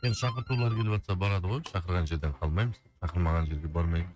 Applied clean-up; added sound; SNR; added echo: neural mask model RNNoise.